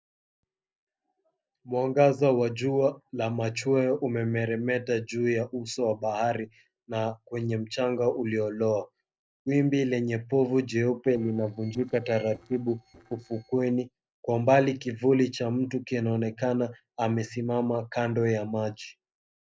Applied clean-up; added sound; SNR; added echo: neural separator model SepFormer DNS4.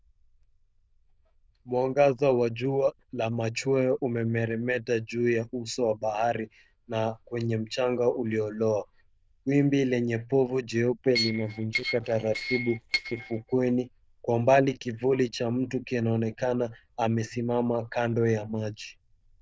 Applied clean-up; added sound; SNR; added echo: neural diffusion model UNIVERSE++.